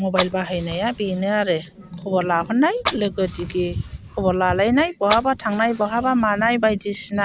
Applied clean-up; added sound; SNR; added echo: none; Fire; 13 dB; none.